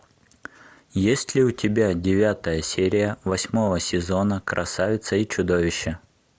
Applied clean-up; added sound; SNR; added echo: none; none; none; none.